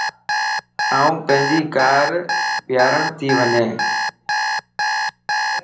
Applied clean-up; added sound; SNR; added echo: none; Alarm; 1 dB; reverberation time 0.5 s.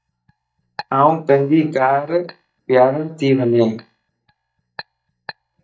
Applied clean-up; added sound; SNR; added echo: neural mask model DeepFilterNet 3.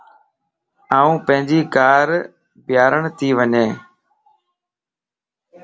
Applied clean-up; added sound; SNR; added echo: none; none; none; none.